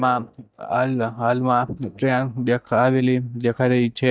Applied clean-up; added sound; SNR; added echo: neural mask model DeepFilterNet 3.